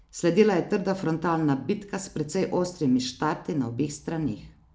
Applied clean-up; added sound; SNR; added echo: none; none; none; none.